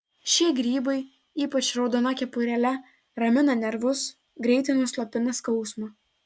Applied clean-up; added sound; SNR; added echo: none; none; none; none.